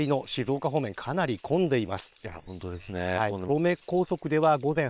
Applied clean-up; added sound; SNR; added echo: neural separator model SepFormer WHAM!.